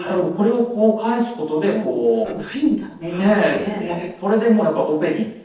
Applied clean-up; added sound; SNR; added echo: neural separator model SepFormer DNS4.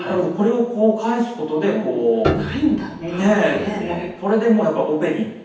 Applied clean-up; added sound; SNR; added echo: none; Piano; 8 dB; reverberation time 0.9 s.